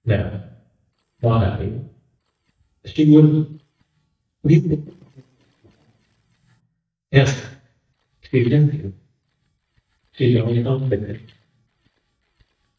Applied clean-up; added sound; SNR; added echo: neural mask model DeepFilterNet 3.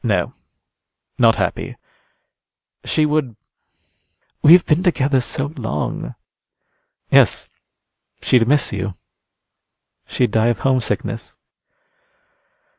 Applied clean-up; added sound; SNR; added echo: none; none; none; none.